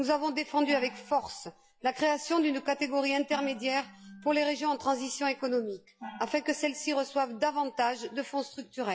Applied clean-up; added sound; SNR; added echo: classical method log-MMSE.